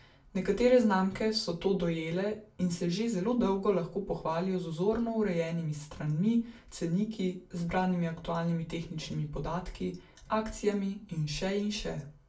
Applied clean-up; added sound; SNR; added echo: none; none; none; reverberation time 0.2 s.